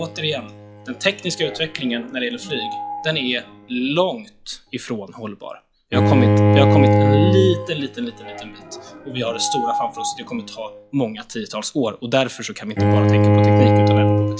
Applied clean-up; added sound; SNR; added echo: classical method log-MMSE.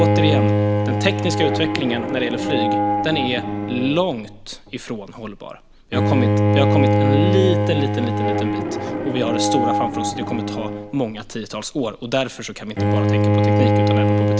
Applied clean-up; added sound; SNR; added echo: none; Bowed string instrument; -5 dB; none.